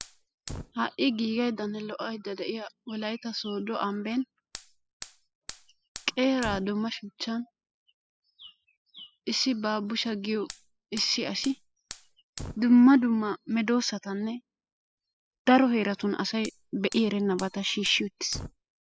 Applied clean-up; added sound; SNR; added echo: classical method spectral subtraction.